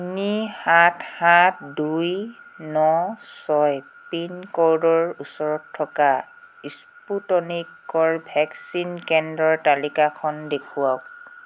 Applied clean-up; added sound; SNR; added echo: none; none; none; none.